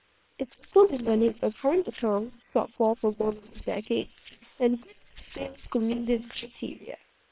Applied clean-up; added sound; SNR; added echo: neural separator model SepFormer WHAM!.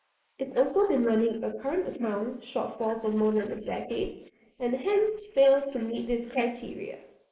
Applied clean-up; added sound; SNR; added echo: neural mask model Resemble Enhance denoiser.